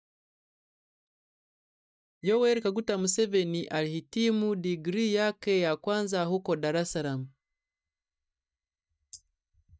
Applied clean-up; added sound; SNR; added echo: neural mask model DeepFilterNet 3.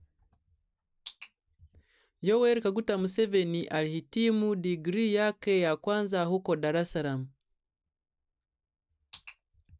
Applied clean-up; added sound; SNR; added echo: none; none; none; none.